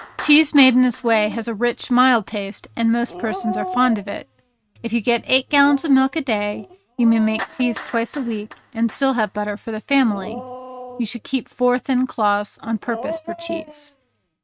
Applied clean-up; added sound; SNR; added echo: neural mask model RNNoise.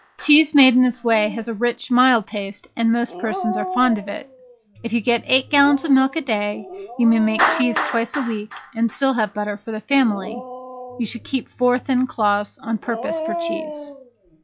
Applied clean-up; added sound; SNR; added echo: classical method log-MMSE.